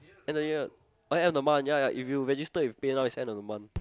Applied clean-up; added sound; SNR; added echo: none; Fireworks; 20 dB; none.